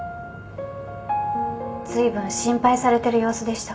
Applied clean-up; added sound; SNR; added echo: none; Piano; 7 dB; reverberation time 0.2 s.